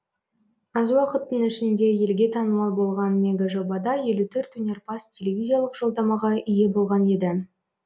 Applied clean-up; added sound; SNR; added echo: none; none; none; none.